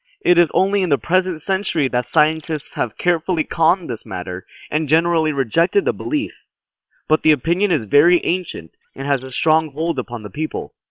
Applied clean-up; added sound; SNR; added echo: neural separator model SepFormer WHAM!.